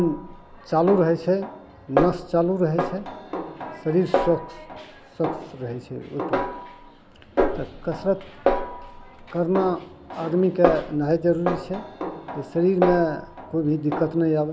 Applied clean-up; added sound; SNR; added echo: none; Snare drum; 5 dB; none.